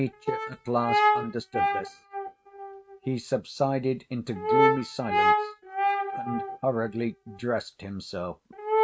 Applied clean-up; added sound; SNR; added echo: neural mask model RNNoise.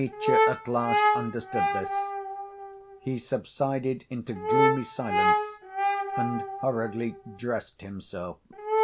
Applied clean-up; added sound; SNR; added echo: none; Brass instrument; -4 dB; none.